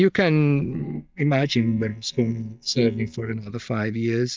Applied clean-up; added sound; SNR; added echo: neural mask model DeepFilterNet 3.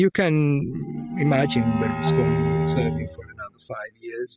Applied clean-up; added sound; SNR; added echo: classical method spectral subtraction.